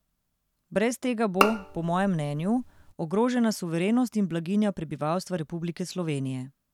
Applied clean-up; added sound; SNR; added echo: none; Bowed string instrument; 4 dB; none.